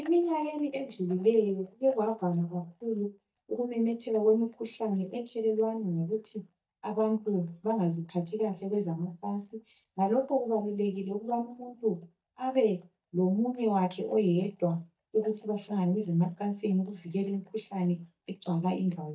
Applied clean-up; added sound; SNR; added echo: neural mask model DeepFilterNet 3.